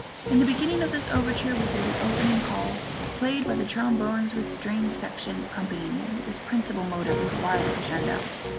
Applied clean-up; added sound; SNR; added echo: none; Waves, surf + Piano; 3 dB; none.